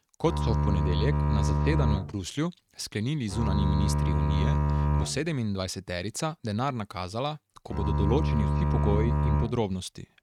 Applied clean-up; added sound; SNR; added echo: neural mask model RNNoise.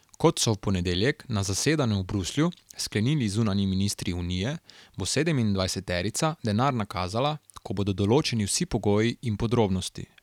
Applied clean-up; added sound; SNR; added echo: none; none; none; none.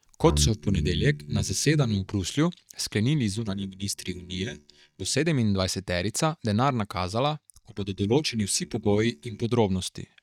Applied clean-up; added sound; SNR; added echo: neural mask model DeepFilterNet 3.